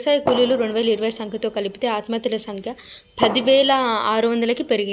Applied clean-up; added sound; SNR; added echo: none; Fireworks; 11 dB; none.